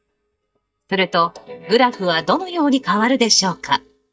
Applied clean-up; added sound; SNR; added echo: neural mask model DeepFilterNet 3.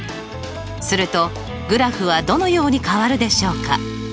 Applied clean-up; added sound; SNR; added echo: none; none; none; none.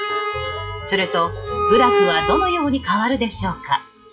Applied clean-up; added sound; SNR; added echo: classical method WPE with log-MMSE.